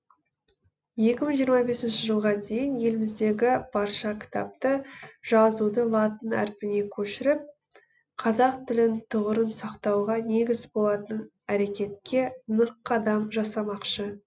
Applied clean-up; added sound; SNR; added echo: none; none; none; none.